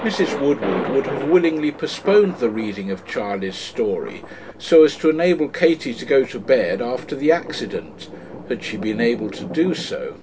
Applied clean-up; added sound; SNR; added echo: none; Thunder; 12 dB; reverberation time 0.3 s.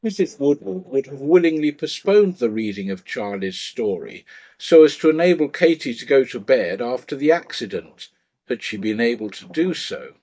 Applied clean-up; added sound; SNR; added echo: neural mask model DeepFilterNet 3.